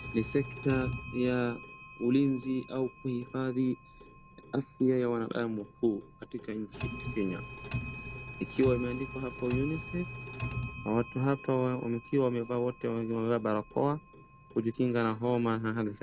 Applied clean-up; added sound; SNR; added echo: none; Clock; 7 dB; none.